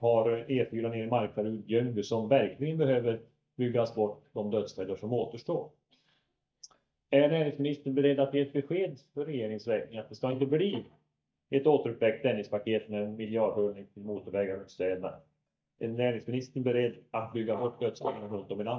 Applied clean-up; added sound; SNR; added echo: neural mask model DeepFilterNet 3.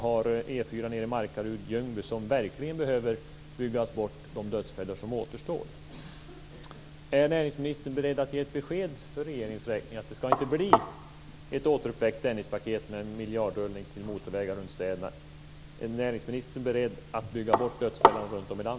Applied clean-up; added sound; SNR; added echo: none; none; none; none.